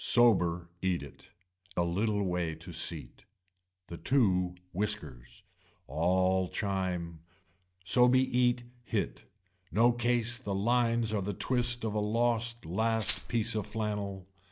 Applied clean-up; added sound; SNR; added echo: neural mask model DeepFilterNet 3.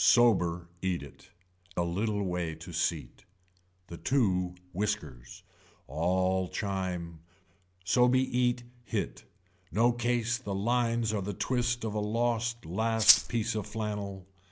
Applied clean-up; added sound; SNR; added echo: none; Rattle (instrument); -4 dB; none.